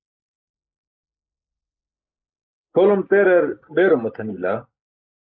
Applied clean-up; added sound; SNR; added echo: neural mask model Resemble Enhance denoiser.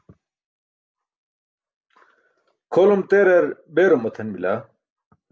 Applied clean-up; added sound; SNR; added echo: none; none; none; none.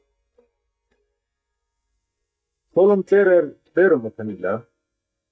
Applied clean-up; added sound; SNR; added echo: neural mask model DeepFilterNet 3.